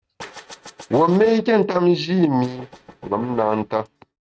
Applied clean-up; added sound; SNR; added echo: neural mask model RNNoise.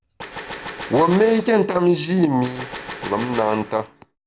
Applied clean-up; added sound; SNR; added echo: none; Gunshot, gunfire; 14 dB; none.